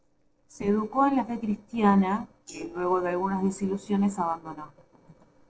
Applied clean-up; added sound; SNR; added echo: neural separator model SepFormer DNS4.